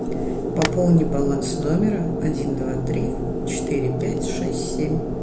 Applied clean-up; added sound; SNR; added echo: none; Tap; 12 dB; none.